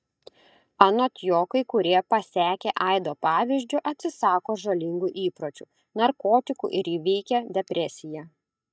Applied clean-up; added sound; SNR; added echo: neural mask model DeepFilterNet 3.